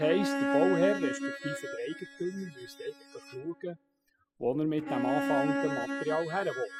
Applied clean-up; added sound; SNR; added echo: classical method spectral subtraction.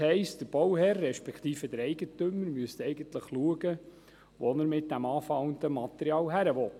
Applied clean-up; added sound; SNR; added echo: none; none; none; none.